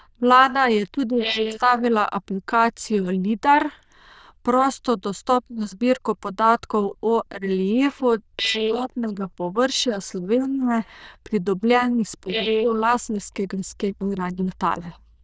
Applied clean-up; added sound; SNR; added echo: neural diffusion model UNIVERSE++.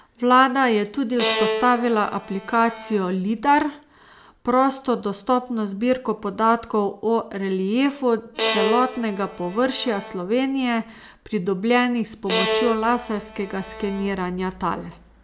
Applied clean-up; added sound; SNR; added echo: none; Bowed string instrument; 6 dB; none.